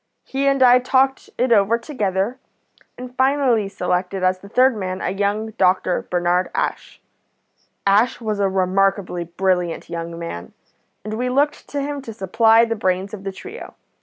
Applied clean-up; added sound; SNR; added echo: none; none; none; none.